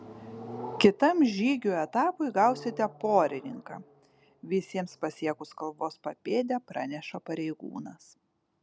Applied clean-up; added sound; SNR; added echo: none; none; none; none.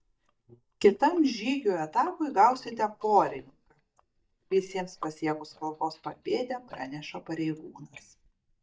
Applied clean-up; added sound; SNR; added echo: neural mask model DeepFilterNet 3.